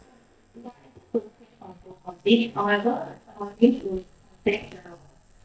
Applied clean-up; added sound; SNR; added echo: neural mask model DeepFilterNet 3.